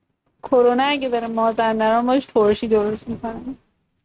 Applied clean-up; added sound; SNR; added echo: neural mask model RNNoise.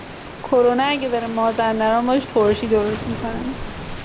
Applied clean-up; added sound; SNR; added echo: none; Waves, surf; 11 dB; none.